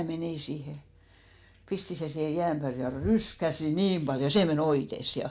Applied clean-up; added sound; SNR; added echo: none; none; none; none.